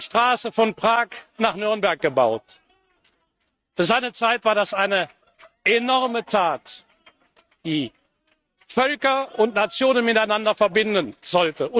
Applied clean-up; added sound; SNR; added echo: neural mask model RNNoise.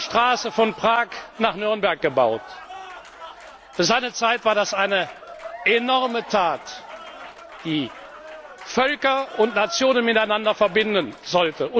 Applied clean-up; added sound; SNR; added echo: none; Applause / Cheering; 17 dB; none.